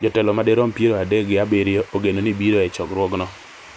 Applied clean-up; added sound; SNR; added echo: none; none; none; none.